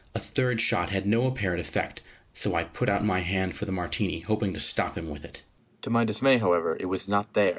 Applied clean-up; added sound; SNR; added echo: none; none; none; none.